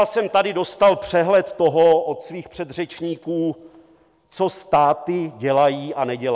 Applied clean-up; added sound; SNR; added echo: none; none; none; none.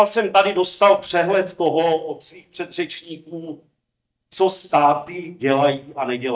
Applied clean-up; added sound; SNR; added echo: neural mask model DeepFilterNet 3.